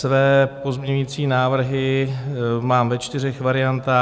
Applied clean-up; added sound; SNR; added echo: none; none; none; none.